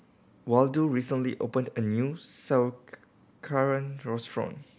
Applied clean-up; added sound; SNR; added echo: none; none; none; none.